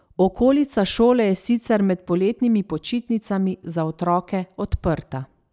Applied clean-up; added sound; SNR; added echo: none; none; none; none.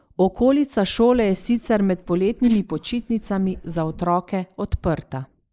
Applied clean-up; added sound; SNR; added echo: neural mask model Resemble Enhance denoiser.